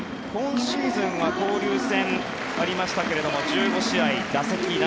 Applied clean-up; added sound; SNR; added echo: none; none; none; none.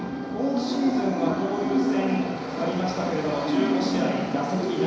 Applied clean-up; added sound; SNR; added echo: none; Wind instrument, woodwind instrument; 18 dB; reverberation time 1.0 s.